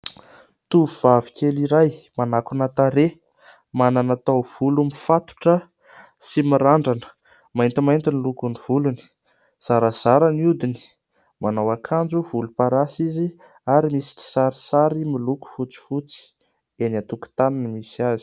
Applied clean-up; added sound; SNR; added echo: none; none; none; none.